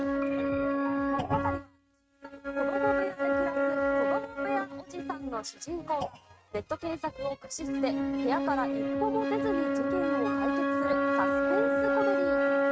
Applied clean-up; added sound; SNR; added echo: neural mask model RNNoise.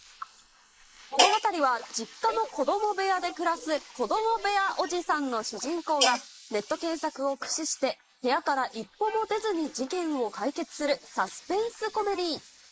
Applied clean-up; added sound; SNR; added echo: neural mask model Resemble Enhance denoiser.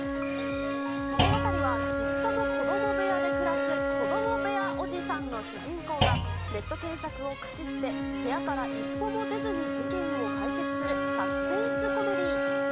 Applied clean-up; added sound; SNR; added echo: none; Wind instrument, woodwind instrument + Thump, thud; -5 dB; none.